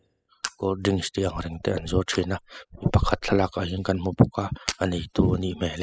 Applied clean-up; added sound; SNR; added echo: classical method spectral subtraction.